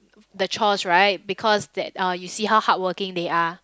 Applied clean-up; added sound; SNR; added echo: none; none; none; none.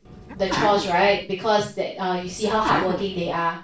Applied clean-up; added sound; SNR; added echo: none; Sneeze; 7 dB; reverberation time 0.3 s.